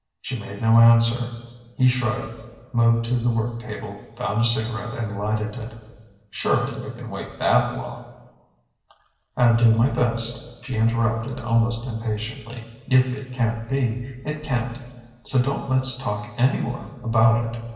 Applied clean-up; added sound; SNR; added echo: none; none; none; reverberation time 1.4 s.